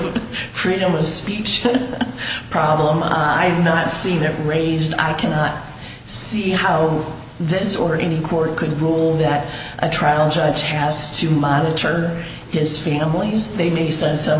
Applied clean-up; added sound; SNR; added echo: none; none; none; none.